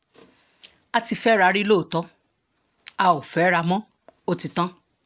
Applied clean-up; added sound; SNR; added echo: none; none; none; none.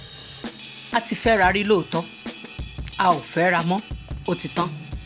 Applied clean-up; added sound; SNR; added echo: none; Drum / Drum kit; 11 dB; none.